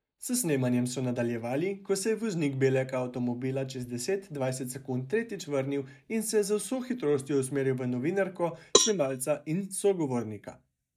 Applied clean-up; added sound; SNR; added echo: neural mask model DeepFilterNet 3.